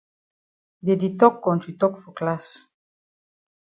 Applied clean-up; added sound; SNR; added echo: none; none; none; none.